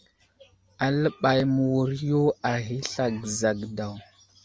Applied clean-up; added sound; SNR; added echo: none; none; none; none.